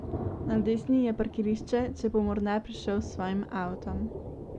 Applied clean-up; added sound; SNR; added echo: none; Thunder; 8 dB; none.